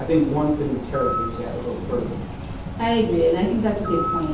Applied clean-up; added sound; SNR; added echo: none; Bird; 6 dB; reverberation time 0.7 s.